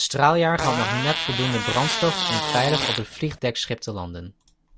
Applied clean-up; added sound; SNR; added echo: none; Fart; 2 dB; none.